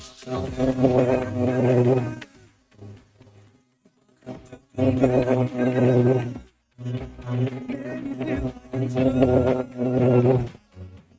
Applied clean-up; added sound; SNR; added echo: neural mask model RNNoise.